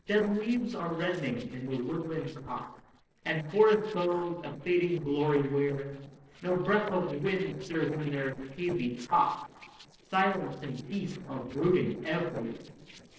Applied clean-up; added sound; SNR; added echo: neural separator model SepFormer DNS4.